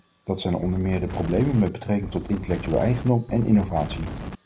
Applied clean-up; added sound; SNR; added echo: none; Wind; 10 dB; none.